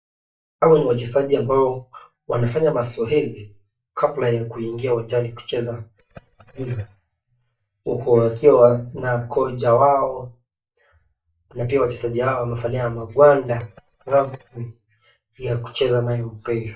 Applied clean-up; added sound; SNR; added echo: neural mask model DeepFilterNet 3.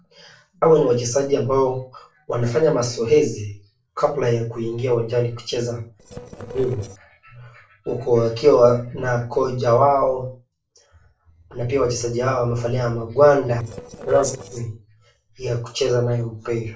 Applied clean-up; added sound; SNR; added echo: neural separator model SepFormer DNS4.